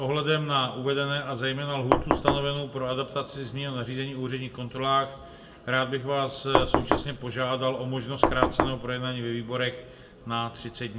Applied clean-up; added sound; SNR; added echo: none; Knock; -4 dB; reverberation time 0.6 s.